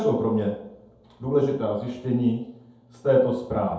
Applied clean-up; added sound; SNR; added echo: none; none; none; reverberation time 0.8 s.